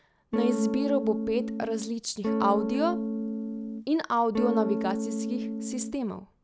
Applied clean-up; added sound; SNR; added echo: none; Electric guitar / Strum; 1 dB; none.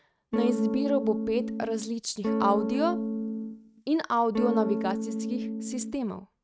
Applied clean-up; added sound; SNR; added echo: neural mask model RNNoise.